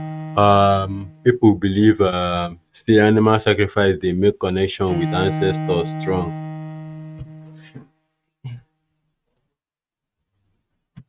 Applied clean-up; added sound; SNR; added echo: neural mask model RNNoise.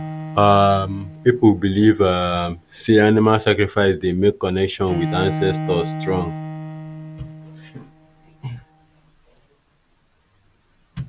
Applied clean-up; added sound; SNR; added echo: none; Bowed string instrument; 12 dB; none.